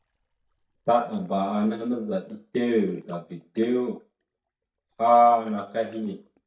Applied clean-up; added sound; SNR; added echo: neural mask model DeepFilterNet 3.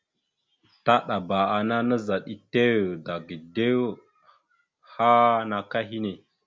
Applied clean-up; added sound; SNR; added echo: none; none; none; none.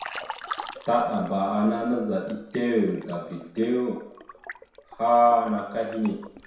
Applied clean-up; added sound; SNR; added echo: none; Liquid; 15 dB; reverberation time 0.7 s.